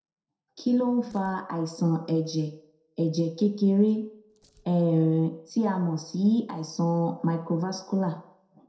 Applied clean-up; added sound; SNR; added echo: neural separator model SepFormer DNS4.